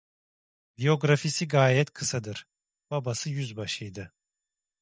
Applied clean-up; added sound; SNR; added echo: neural mask model DeepFilterNet 3.